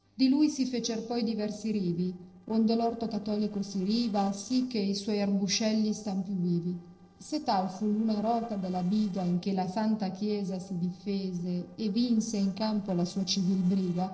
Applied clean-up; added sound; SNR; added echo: neural separator model SepFormer DNS4.